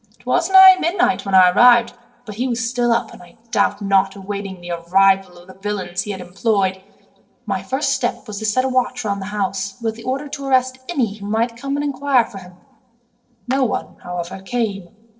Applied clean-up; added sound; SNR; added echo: neural separator model SepFormer DNS4.